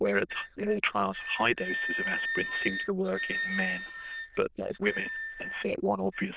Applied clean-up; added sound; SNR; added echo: neural diffusion model UNIVERSE++.